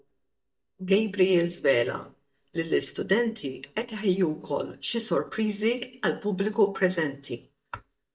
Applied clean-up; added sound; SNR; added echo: neural mask model DeepFilterNet 3.